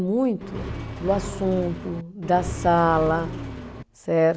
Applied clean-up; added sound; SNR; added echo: none; Accelerating, revving, vroom; 9 dB; none.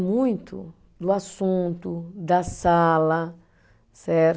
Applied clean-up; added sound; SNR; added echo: none; none; none; none.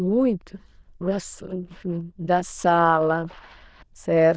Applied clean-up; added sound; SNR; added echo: neural diffusion model UNIVERSE++.